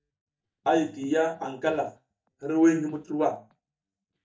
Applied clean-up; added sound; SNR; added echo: neural mask model DeepFilterNet 3.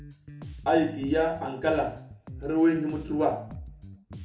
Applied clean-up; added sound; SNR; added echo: none; Bass guitar; 14 dB; reverberation time 0.7 s.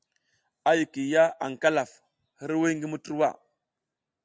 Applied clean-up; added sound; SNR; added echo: none; none; none; none.